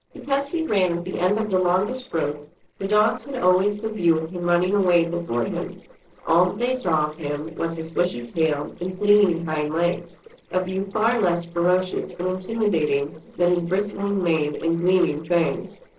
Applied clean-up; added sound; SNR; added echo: neural separator model SepFormer DNS4.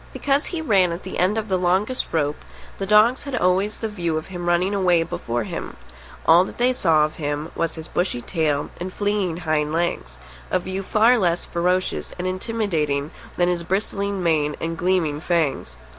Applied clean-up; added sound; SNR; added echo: none; none; none; none.